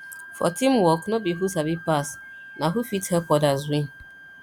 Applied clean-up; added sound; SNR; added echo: none; Wind instrument, woodwind instrument; 18 dB; none.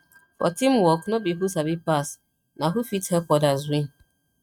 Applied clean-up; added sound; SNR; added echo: neural mask model RNNoise.